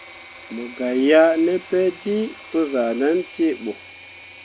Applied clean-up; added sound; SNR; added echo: none; Engine / Mechanisms; 19 dB; none.